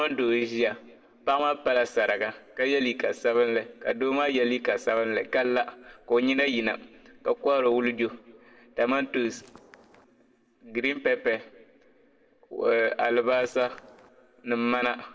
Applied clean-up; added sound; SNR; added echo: neural separator model SepFormer DNS4.